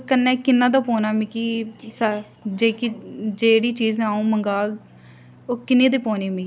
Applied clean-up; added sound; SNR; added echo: none; none; none; none.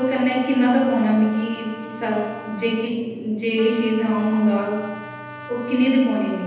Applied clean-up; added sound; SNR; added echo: none; Trumpet; 16 dB; reverberation time 1.1 s.